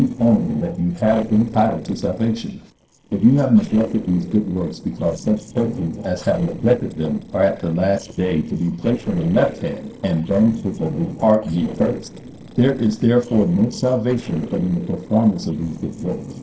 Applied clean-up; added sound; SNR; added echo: neural separator model SepFormer DNS4.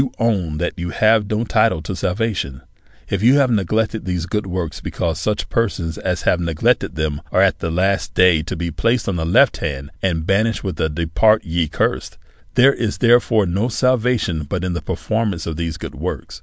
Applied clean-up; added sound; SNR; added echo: none; none; none; none.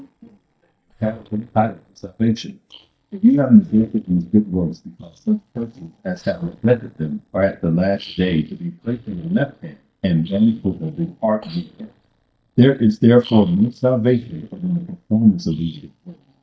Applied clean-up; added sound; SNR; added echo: neural mask model DeepFilterNet 3.